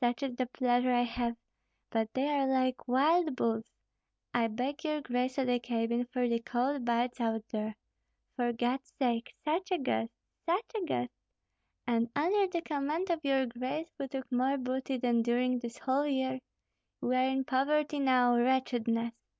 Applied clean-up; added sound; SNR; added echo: none; none; none; none.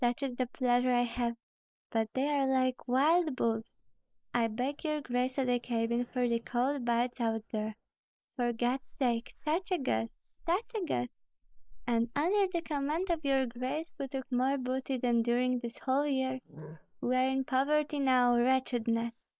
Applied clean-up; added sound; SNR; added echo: neural mask model Resemble Enhance denoiser.